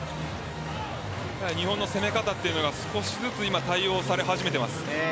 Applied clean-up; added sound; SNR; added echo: none; none; none; none.